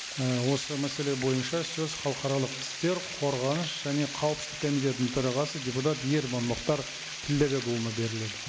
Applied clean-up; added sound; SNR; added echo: none; Water; 8 dB; none.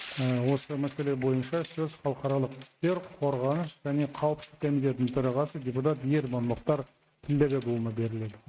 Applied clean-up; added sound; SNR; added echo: neural mask model RNNoise.